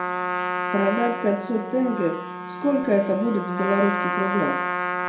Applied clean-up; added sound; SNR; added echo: none; Trumpet; 3 dB; reverberation time 0.6 s.